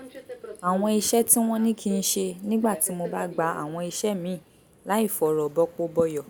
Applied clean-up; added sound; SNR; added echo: none; Subway, metro, underground; 18 dB; none.